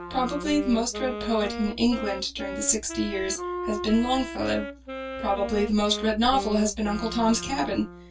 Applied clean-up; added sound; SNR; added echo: none; Wind instrument, woodwind instrument; 9 dB; reverberation time 0.1 s.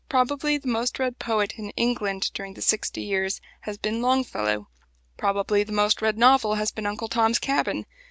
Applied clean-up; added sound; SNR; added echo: none; none; none; none.